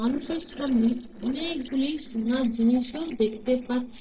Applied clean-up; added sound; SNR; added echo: neural separator model SepFormer DNS4.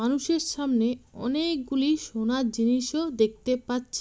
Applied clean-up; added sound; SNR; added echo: none; none; none; none.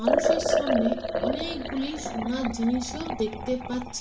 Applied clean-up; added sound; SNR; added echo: none; Liquid; -1 dB; reverberation time 0.3 s.